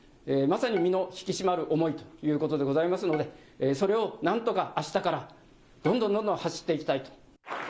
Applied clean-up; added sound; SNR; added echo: none; Bowed string instrument; 20 dB; none.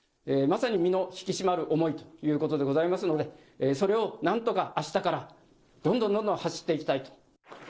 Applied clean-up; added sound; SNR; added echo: neural separator model SepFormer DNS4.